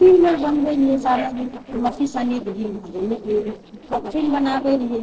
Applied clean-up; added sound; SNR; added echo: neural separator model SepFormer DNS4.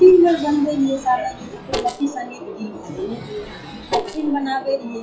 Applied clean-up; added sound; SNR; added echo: classical method WPE with log-MMSE.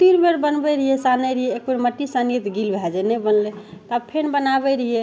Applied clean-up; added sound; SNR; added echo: none; none; none; none.